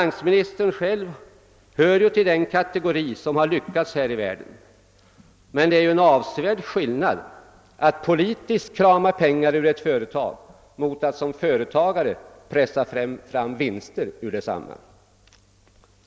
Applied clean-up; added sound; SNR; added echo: none; none; none; none.